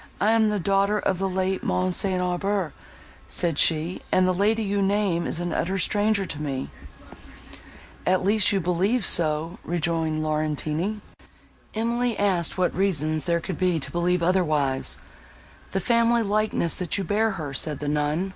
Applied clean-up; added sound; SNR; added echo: none; none; none; none.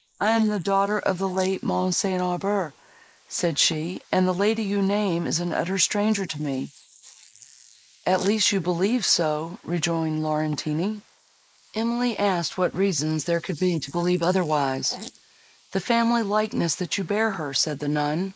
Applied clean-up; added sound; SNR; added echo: neural mask model Resemble Enhance denoiser.